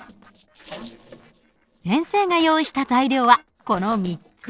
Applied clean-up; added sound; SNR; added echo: neural separator model SepFormer DNS4.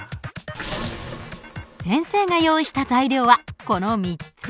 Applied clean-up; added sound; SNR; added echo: none; none; none; none.